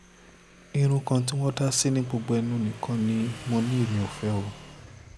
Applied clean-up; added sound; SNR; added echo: none; Motorcycle / Engine; 18 dB; none.